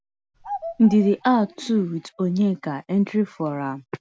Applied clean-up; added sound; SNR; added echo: none; Bird vocalization, bird call, bird song; 16 dB; none.